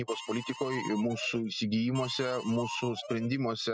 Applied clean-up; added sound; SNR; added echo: classical method Wiener filter.